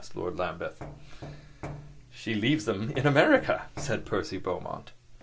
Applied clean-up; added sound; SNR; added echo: none; Knock; 15 dB; none.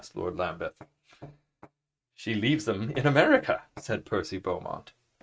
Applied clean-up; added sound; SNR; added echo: neural mask model RNNoise.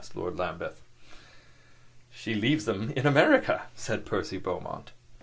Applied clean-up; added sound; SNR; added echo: none; none; none; none.